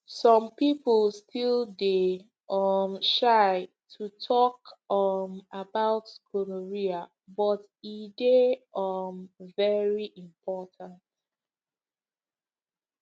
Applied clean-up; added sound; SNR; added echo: none; none; none; none.